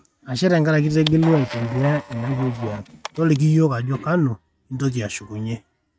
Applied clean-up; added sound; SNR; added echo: neural mask model RNNoise.